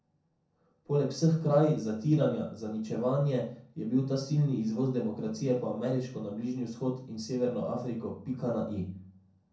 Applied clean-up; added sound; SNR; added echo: none; none; none; reverberation time 0.6 s.